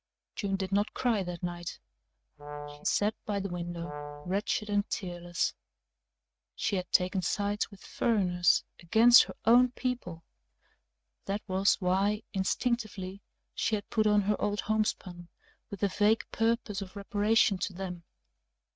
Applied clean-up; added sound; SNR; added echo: neural mask model RNNoise.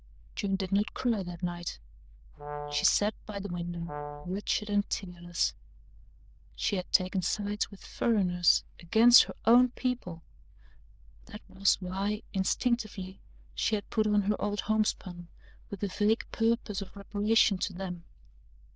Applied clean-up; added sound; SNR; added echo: neural diffusion model UNIVERSE++.